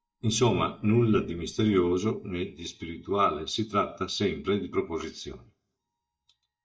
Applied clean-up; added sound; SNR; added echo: neural mask model DeepFilterNet 3.